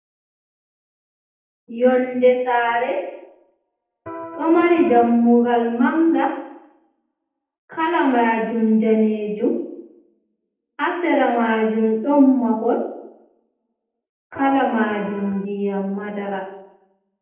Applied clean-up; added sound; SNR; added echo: neural separator model SepFormer DNS4.